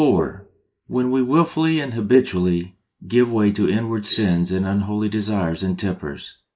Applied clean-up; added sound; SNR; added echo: neural mask model Resemble Enhance denoiser.